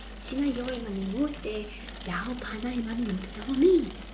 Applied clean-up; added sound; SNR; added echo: none; Mechanisms / Bicycle; 11 dB; reverberation time 0.4 s.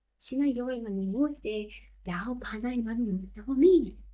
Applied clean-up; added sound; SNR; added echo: neural mask model DeepFilterNet 3.